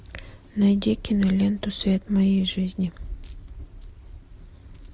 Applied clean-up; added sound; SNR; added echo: none; none; none; none.